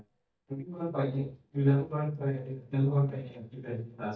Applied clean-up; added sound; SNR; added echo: neural mask model DeepFilterNet 3.